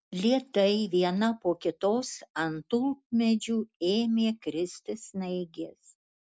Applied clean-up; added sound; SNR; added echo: none; none; none; none.